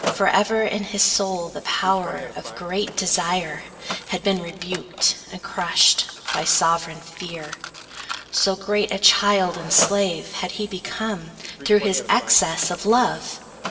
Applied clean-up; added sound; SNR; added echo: none; Mechanisms; 13 dB; reverberation time 2.3 s.